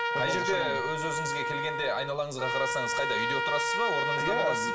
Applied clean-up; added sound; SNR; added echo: none; Trumpet; -2 dB; reverberation time 2.1 s.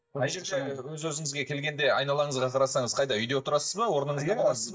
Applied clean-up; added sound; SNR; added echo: neural mask model DeepFilterNet 3.